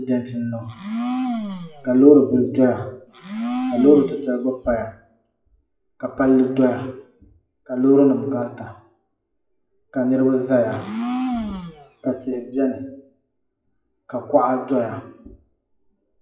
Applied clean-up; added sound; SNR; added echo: classical method WPE with log-MMSE.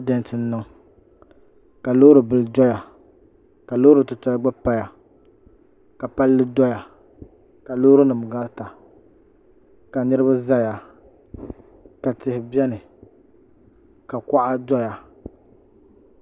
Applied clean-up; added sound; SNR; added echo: none; none; none; none.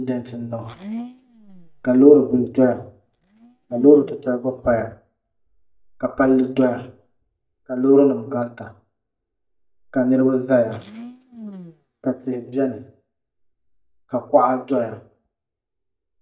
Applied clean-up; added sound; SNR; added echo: neural mask model DeepFilterNet 3.